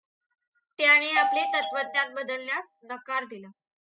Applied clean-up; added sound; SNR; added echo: classical method spectral subtraction.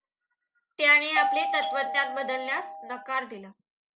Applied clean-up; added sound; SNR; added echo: none; Doorbell; 2 dB; none.